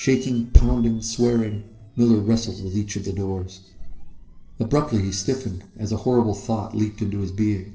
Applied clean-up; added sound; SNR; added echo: neural separator model SepFormer DNS4.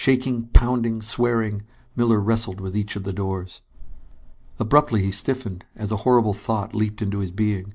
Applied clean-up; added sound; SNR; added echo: none; none; none; none.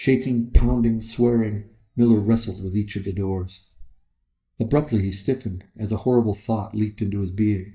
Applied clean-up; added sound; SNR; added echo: neural mask model DeepFilterNet 3.